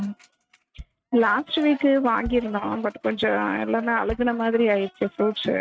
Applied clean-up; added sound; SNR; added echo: neural mask model RNNoise.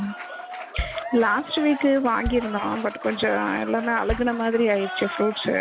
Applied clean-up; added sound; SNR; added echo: none; Bass drum + Applause / Cheering; 10 dB; none.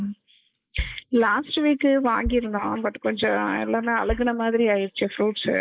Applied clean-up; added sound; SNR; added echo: neural mask model Resemble Enhance denoiser.